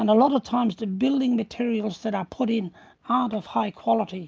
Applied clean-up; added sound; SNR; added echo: none; none; none; none.